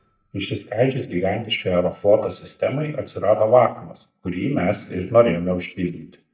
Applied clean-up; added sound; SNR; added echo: neural mask model DeepFilterNet 3.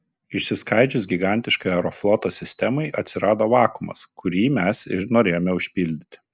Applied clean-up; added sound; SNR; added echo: none; none; none; none.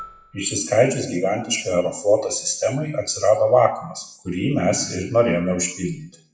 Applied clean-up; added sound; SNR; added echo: classical method WPE with log-MMSE.